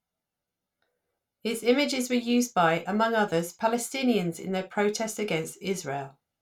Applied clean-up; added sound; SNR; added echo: none; none; none; reverberation time 0.2 s.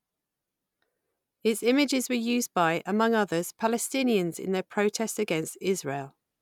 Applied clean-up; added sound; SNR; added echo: none; none; none; none.